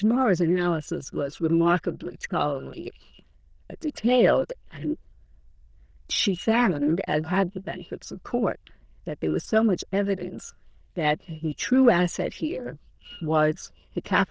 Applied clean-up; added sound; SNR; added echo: neural diffusion model UNIVERSE++.